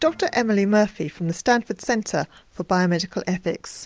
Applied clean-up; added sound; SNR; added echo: none; none; none; none.